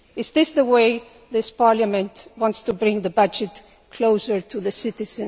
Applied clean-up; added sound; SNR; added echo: none; none; none; none.